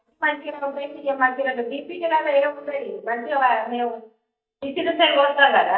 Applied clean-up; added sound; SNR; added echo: neural mask model DeepFilterNet 3.